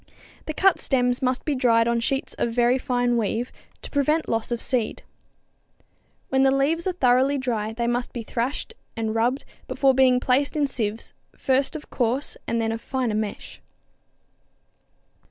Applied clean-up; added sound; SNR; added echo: none; none; none; none.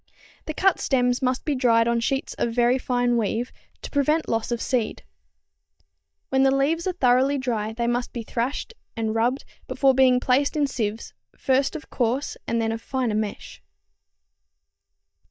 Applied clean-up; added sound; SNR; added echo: neural mask model DeepFilterNet 3.